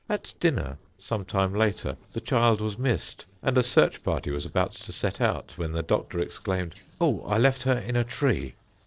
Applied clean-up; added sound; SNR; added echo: neural separator model SepFormer DNS4.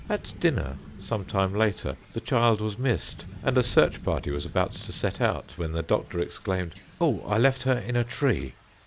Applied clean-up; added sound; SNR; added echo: none; Thunder / Rain; 17 dB; none.